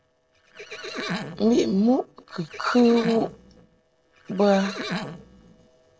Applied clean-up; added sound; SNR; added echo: neural separator model SepFormer DNS4.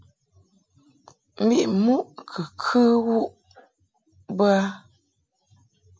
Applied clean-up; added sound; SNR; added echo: none; none; none; none.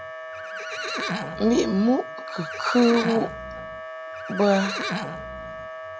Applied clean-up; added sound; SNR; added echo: none; Livestock, farm animals, working animals + Wind instrument, woodwind instrument; 7 dB; none.